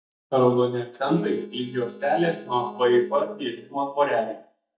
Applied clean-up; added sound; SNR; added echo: neural mask model DeepFilterNet 3.